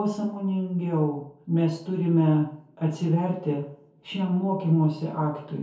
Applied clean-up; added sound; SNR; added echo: none; none; none; reverberation time 0.6 s.